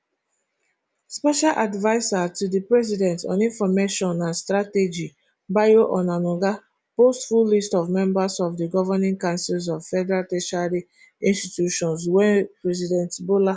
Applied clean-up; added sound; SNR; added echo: none; none; none; none.